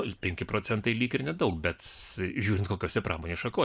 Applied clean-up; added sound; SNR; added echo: neural mask model Resemble Enhance denoiser.